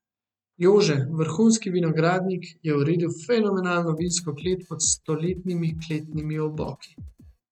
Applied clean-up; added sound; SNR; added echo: neural mask model RNNoise.